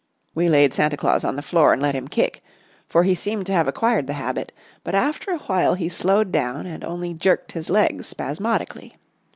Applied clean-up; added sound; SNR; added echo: none; none; none; none.